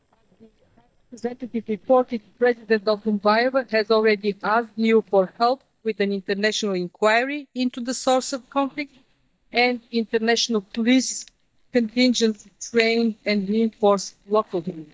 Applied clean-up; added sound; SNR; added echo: neural mask model DeepFilterNet 3.